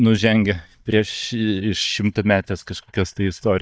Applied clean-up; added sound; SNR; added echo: neural mask model DeepFilterNet 3.